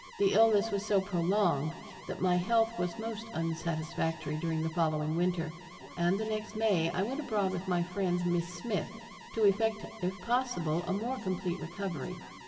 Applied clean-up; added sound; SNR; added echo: none; Alarm; 17 dB; reverberation time 1.8 s.